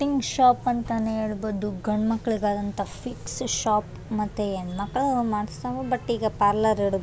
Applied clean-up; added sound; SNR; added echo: none; none; none; none.